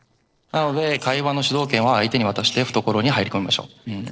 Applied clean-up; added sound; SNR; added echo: neural separator model SepFormer DNS4.